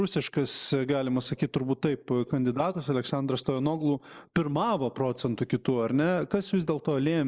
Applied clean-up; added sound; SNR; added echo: neural mask model Resemble Enhance denoiser.